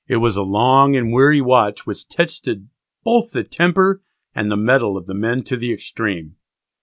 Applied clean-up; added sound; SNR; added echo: none; none; none; none.